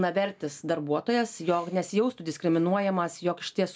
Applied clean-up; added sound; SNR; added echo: none; none; none; none.